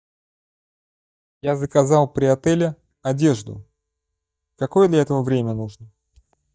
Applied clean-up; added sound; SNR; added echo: neural mask model DeepFilterNet 3.